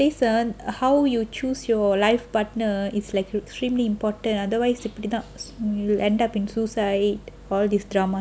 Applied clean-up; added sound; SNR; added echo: none; none; none; none.